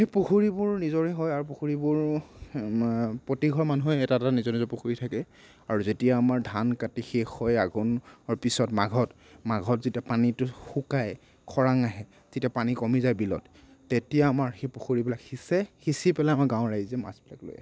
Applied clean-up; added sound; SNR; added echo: none; none; none; none.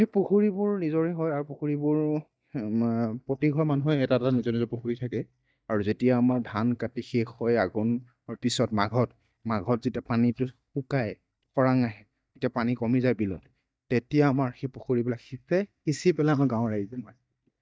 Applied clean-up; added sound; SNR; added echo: neural mask model DeepFilterNet 3.